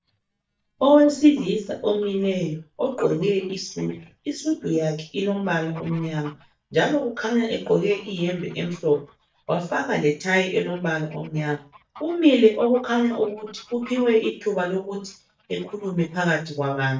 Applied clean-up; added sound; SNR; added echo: neural mask model DeepFilterNet 3.